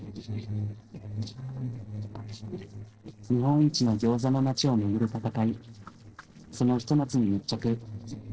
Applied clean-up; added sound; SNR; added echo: neural separator model SepFormer DNS4.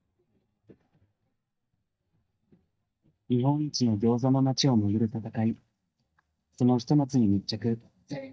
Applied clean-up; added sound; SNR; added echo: neural mask model DeepFilterNet 3.